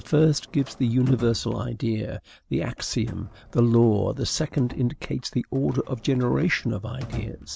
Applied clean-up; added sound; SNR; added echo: none; Drawer open or close; 19 dB; none.